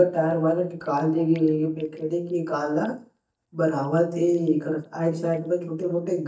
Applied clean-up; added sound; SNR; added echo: neural mask model DeepFilterNet 3.